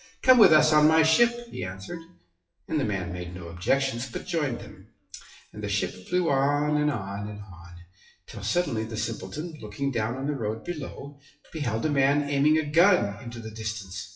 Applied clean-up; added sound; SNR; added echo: classical method WPE with log-MMSE.